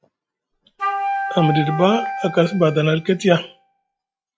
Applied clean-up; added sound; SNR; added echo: classical method log-MMSE.